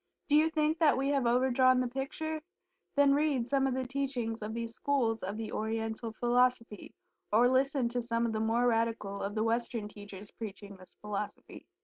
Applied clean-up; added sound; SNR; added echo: none; none; none; none.